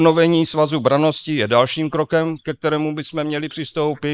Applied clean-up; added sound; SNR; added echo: neural mask model Resemble Enhance denoiser.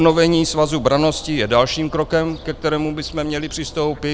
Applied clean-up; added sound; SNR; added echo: none; Fowl; 17 dB; none.